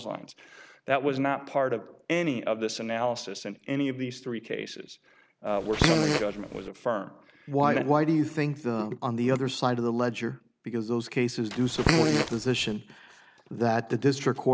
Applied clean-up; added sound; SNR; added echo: none; Fart; -2 dB; none.